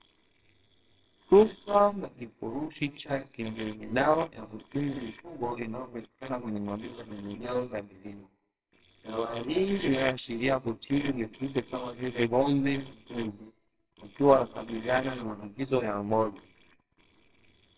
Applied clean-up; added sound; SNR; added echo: neural separator model SepFormer WHAMR!.